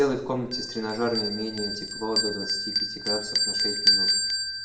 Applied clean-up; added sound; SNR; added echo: none; Bell; -3 dB; reverberation time 0.7 s.